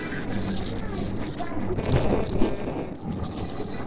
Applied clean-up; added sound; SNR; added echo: neural separator model SepFormer DNS4.